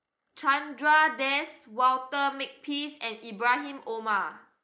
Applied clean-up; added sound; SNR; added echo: neural mask model Resemble Enhance denoiser.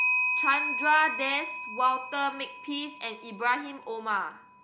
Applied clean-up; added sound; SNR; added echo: none; Clock; 3 dB; none.